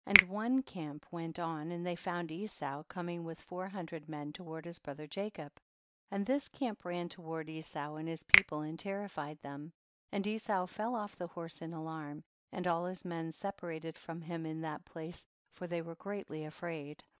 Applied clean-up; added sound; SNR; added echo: none; Finger snapping; -4 dB; none.